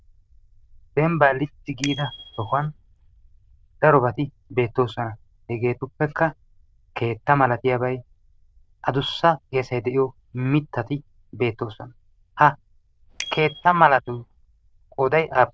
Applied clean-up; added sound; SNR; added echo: neural diffusion model UNIVERSE++.